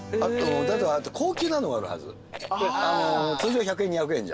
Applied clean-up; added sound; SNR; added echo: none; Rattle; 16 dB; none.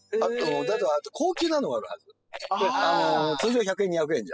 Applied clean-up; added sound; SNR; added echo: classical method spectral subtraction.